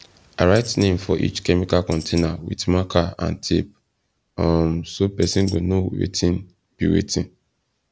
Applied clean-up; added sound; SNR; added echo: none; Tambourine; 16 dB; none.